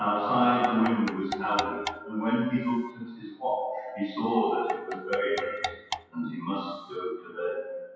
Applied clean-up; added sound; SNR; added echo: classical method WPE with log-MMSE.